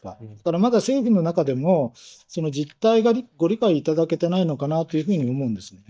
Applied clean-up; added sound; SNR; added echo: neural mask model DeepFilterNet 3.